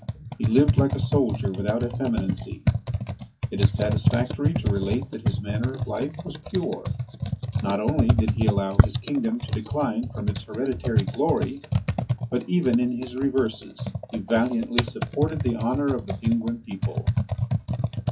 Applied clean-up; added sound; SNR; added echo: classical method WPE with log-MMSE.